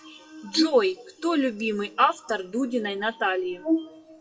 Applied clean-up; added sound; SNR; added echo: classical method WPE with log-MMSE.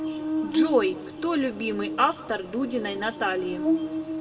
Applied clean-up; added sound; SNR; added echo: none; Buzz; 2 dB; reverberation time 0.7 s.